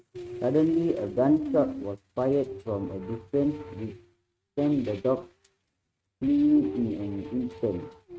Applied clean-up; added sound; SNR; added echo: neural mask model RNNoise.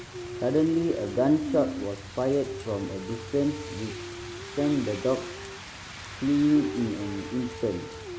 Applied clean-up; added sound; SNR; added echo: none; Rain; 9 dB; none.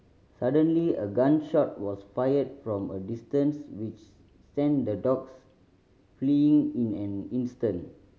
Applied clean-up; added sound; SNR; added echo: none; none; none; none.